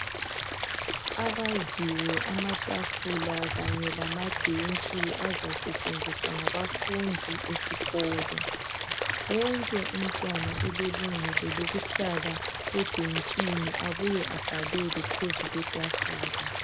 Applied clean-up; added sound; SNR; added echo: none; Stream / Liquid; -2 dB; none.